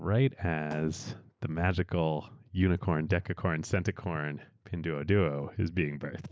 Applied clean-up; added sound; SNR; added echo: neural mask model Resemble Enhance denoiser.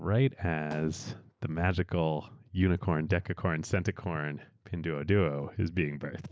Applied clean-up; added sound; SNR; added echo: none; Fireworks; 20 dB; none.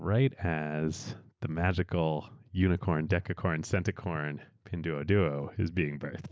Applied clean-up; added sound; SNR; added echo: none; none; none; none.